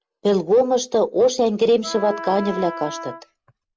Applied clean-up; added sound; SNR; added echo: none; Wind instrument, woodwind instrument; 13 dB; none.